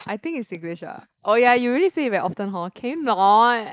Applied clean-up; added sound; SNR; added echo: neural mask model Resemble Enhance denoiser.